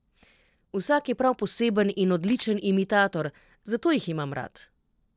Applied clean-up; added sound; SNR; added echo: neural separator model SepFormer DNS4.